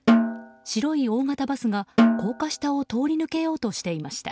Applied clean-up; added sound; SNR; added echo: none; Snare drum; -1 dB; none.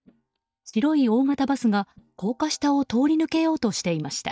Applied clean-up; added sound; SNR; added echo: neural mask model DeepFilterNet 3.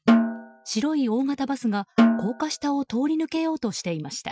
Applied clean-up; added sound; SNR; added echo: classical method Wiener filter.